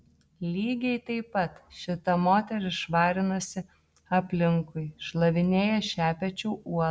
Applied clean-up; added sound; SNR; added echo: none; none; none; none.